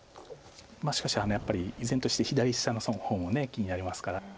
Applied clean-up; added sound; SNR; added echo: none; Thunder; 20 dB; none.